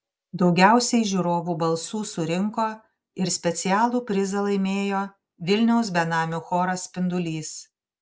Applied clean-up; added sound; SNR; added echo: none; none; none; none.